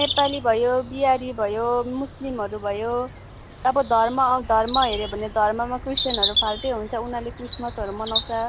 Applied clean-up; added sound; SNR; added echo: none; Bird vocalization, bird call, bird song; 7 dB; none.